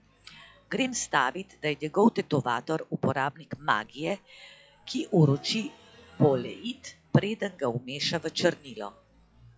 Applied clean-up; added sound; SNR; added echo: classical method log-MMSE.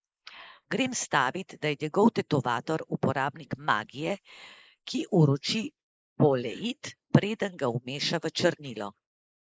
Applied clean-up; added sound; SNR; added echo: neural mask model Resemble Enhance denoiser.